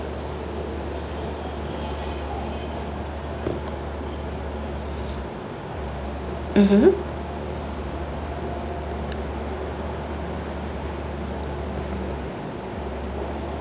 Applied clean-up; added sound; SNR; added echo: none; Musical instrument; 6 dB; none.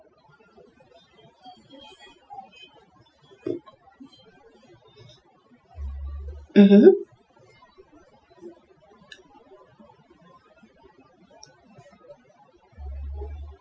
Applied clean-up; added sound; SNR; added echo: classical method Wiener filter.